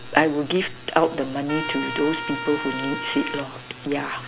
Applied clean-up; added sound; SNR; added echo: none; Trumpet; 9 dB; none.